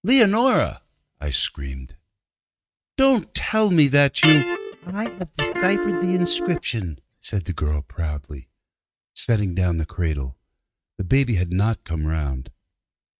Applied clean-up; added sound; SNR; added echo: neural mask model RNNoise.